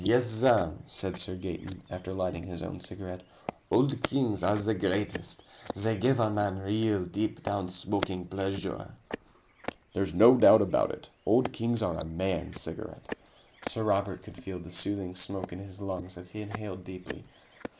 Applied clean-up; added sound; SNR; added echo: neural mask model Resemble Enhance denoiser.